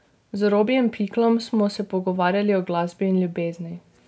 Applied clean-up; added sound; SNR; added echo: none; none; none; none.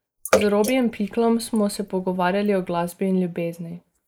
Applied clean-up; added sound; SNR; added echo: neural mask model Resemble Enhance denoiser.